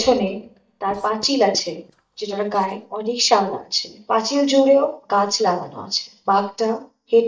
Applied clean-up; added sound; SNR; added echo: neural mask model DeepFilterNet 3.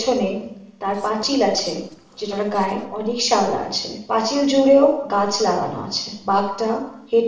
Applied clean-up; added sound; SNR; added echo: neural separator model SepFormer DNS4.